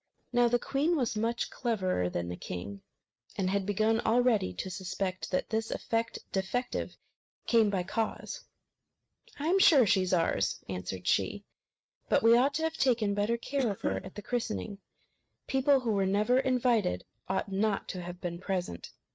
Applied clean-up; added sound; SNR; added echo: neural mask model RNNoise.